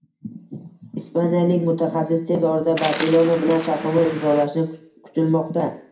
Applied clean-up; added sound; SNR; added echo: none; Waves, surf; 12 dB; reverberation time 0.5 s.